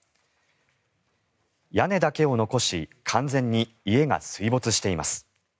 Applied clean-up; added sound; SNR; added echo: none; none; none; none.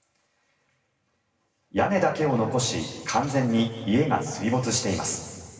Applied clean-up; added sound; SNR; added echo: none; none; none; reverberation time 2.3 s.